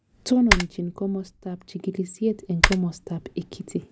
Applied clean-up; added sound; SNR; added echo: none; Typing; 1 dB; none.